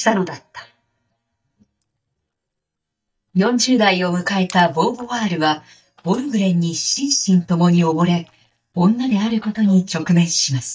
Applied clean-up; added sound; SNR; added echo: neural mask model DeepFilterNet 3.